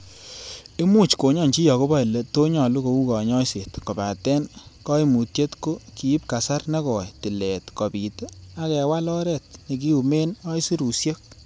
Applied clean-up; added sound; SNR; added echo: none; none; none; none.